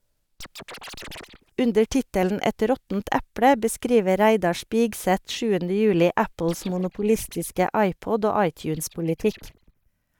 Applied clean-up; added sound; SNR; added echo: neural mask model DeepFilterNet 3.